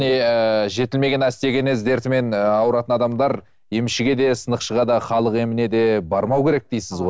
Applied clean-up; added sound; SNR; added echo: none; none; none; none.